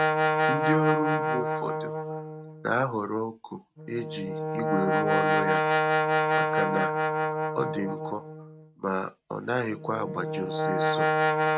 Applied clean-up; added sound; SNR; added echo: neural mask model RNNoise.